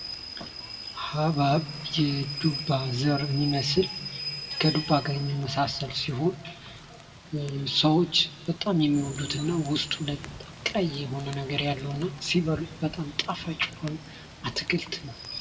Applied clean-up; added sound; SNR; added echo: none; Rain / Train; 12 dB; reverberation time 1.5 s.